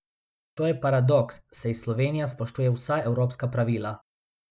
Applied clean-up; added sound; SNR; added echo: none; none; none; none.